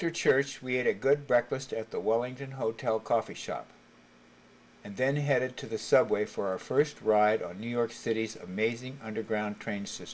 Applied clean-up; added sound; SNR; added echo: none; none; none; none.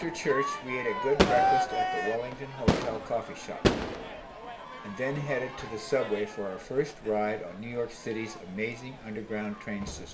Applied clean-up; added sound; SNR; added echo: none; Crowd / Fireworks; 0 dB; reverberation time 1.5 s.